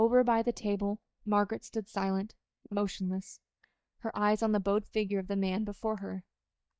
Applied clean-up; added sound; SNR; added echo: neural mask model DeepFilterNet 3.